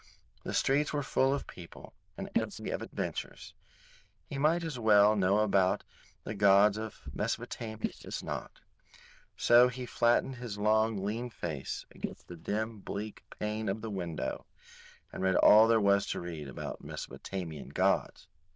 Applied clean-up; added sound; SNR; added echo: neural diffusion model UNIVERSE++.